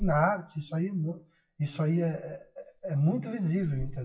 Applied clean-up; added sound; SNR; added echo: classical method WPE with log-MMSE.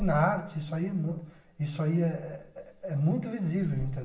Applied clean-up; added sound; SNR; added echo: none; Liquid; 13 dB; reverberation time 0.7 s.